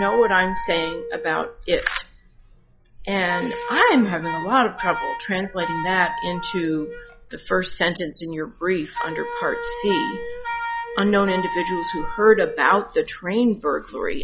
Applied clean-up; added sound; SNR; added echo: classical method log-MMSE.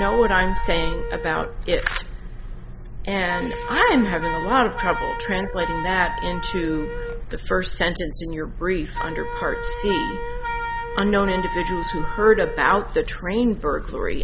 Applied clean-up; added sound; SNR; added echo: none; Wind instrument, woodwind instrument; 9 dB; none.